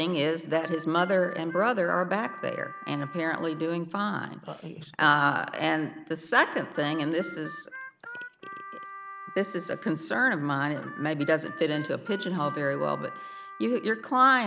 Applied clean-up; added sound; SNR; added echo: none; Harmonica; 15 dB; none.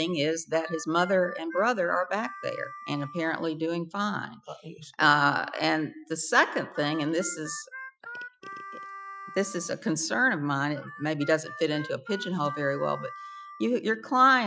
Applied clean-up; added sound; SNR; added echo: classical method Wiener filter.